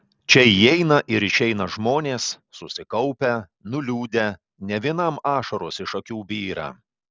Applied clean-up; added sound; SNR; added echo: none; none; none; none.